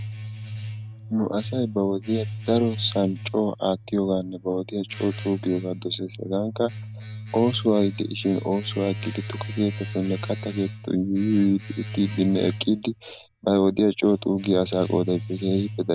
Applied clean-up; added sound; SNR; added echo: none; Domestic sounds, home sounds; 10 dB; none.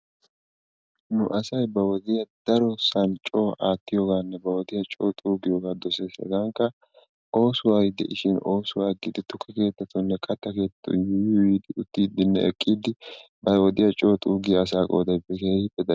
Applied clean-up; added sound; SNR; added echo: none; none; none; none.